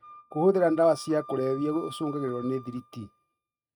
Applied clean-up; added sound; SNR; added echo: neural mask model RNNoise.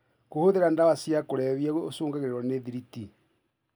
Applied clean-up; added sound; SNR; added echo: none; none; none; none.